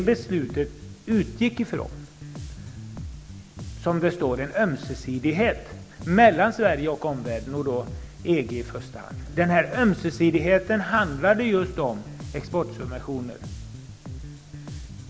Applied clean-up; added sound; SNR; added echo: none; Bass guitar; 13 dB; none.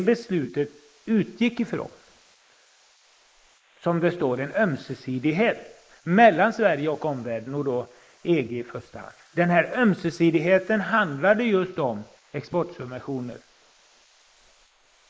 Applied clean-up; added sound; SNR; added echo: neural mask model Resemble Enhance denoiser.